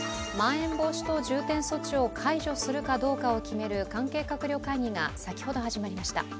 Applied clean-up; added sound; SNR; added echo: none; none; none; none.